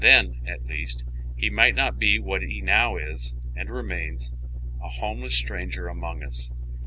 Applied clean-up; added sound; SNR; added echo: none; none; none; none.